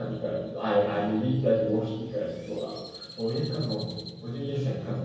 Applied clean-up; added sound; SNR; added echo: none; Crow; 19 dB; reverberation time 1.1 s.